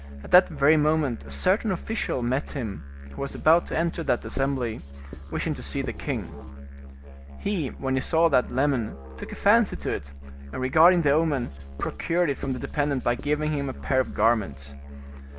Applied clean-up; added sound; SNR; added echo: none; Writing + Musical instrument; 12 dB; none.